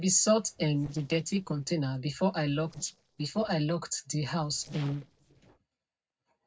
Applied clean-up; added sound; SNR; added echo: neural separator model SepFormer DNS4.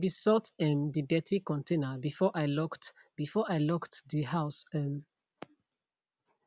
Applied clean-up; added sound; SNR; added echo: none; none; none; none.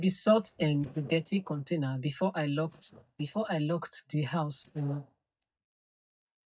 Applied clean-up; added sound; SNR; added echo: neural mask model DeepFilterNet 3.